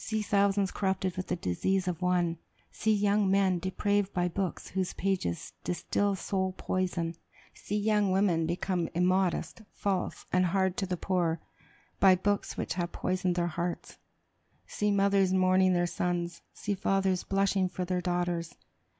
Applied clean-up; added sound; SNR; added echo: none; none; none; none.